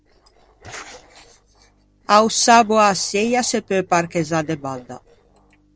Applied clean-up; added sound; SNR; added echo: neural separator model SepFormer DNS4.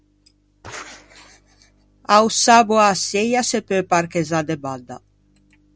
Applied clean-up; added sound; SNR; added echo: none; none; none; none.